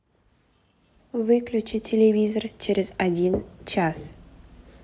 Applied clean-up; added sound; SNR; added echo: none; none; none; none.